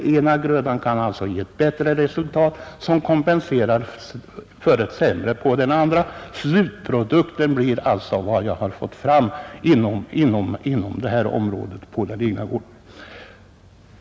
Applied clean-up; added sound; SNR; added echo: none; none; none; none.